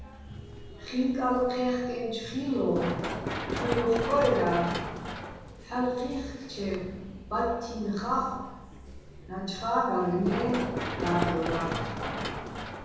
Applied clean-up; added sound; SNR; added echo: none; Run; 6 dB; reverberation time 1.3 s.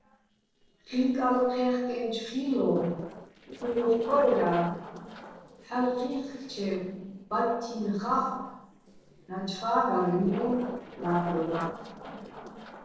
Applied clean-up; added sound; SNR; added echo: neural separator model SepFormer DNS4.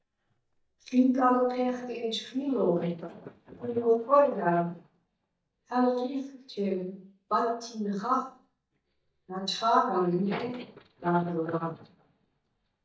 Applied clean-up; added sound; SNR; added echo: neural mask model DeepFilterNet 3.